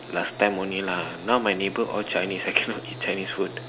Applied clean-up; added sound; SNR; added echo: none; none; none; none.